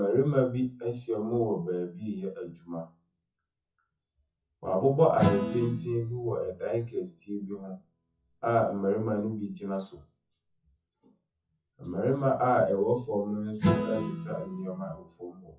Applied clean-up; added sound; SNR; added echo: classical method WPE with log-MMSE.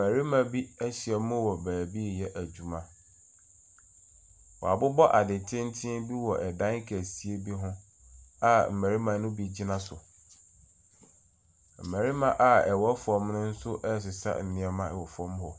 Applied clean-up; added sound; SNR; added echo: none; none; none; none.